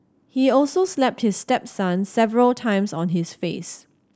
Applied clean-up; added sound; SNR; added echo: none; none; none; none.